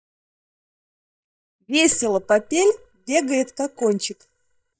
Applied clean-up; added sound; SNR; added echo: neural mask model DeepFilterNet 3.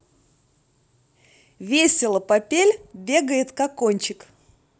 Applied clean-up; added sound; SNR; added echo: none; none; none; none.